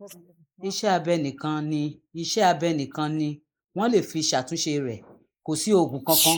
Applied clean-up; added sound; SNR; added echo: neural mask model Resemble Enhance denoiser.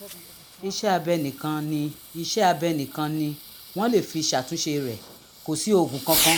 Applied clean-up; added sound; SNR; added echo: none; Fireworks; 7 dB; none.